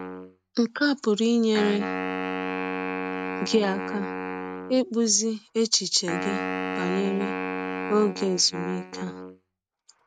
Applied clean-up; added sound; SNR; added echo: neural mask model RNNoise.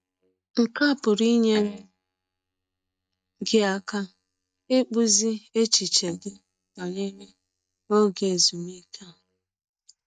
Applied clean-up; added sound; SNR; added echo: neural mask model DeepFilterNet 3.